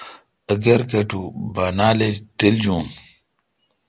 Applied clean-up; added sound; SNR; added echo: none; none; none; none.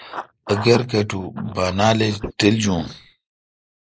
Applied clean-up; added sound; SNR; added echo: neural mask model Resemble Enhance denoiser.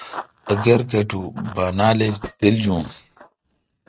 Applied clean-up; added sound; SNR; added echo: neural mask model RNNoise.